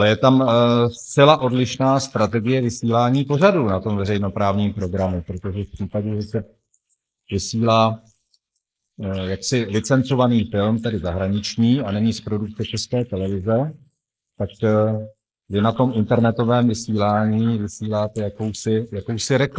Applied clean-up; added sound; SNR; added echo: neural mask model Resemble Enhance denoiser.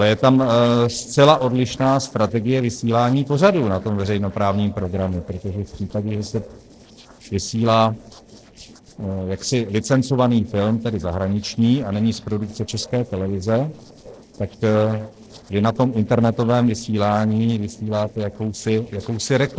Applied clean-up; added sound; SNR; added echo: neural separator model SepFormer DNS4.